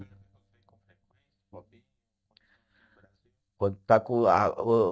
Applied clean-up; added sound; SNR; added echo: neural mask model DeepFilterNet 3.